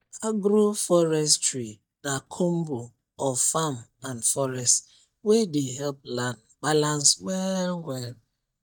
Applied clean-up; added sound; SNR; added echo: neural mask model DeepFilterNet 3.